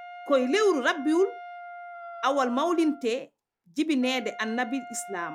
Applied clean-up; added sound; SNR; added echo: none; Wind instrument, woodwind instrument; 15 dB; none.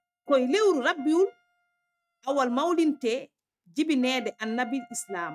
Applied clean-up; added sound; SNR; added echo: neural mask model RNNoise.